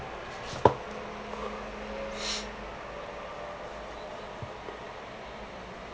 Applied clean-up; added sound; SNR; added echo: none; Bowed string instrument; 14 dB; none.